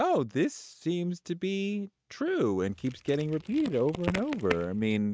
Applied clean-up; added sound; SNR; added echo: neural mask model RNNoise.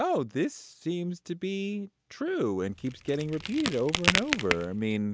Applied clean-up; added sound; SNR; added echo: none; Crack; 2 dB; none.